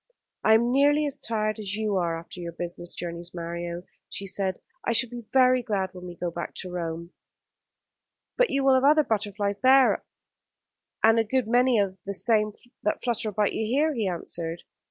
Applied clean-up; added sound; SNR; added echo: none; none; none; none.